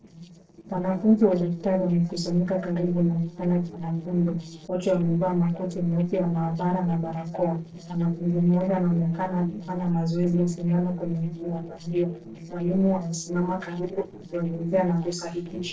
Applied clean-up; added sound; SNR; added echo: neural separator model SepFormer DNS4.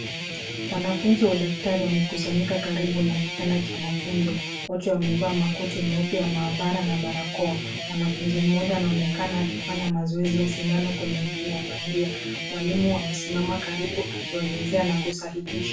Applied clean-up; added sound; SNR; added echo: none; Guitar; 6 dB; reverberation time 0.3 s.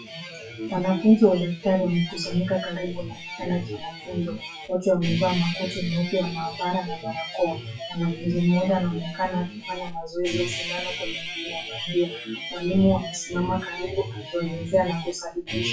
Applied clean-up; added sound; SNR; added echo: classical method WPE with log-MMSE.